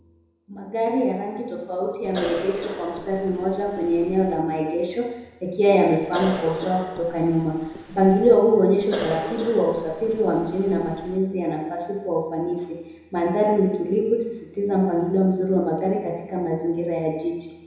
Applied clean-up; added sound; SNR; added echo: none; Cough; 12 dB; reverberation time 1.0 s.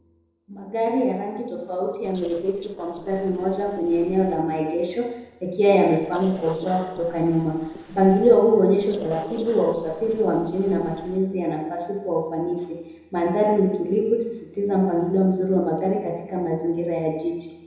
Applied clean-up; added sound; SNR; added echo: neural separator model SepFormer DNS4.